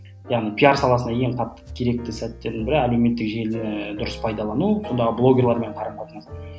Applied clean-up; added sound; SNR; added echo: none; none; none; none.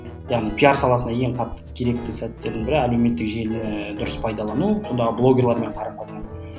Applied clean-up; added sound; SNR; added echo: none; Guitar; 14 dB; none.